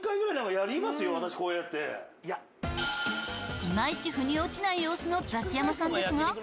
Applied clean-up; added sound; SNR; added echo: none; none; none; none.